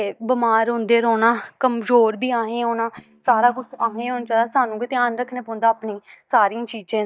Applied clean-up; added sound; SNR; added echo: neural mask model DeepFilterNet 3.